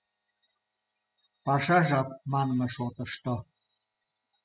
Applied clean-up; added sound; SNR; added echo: classical method spectral subtraction.